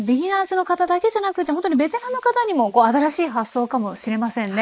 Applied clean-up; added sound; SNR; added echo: neural mask model Resemble Enhance denoiser.